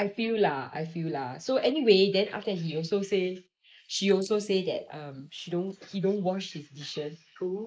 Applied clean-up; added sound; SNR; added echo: neural mask model Resemble Enhance denoiser.